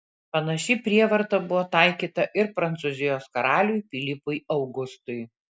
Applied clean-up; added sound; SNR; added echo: none; none; none; none.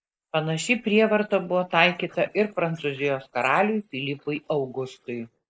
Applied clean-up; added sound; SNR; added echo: neural mask model Resemble Enhance denoiser.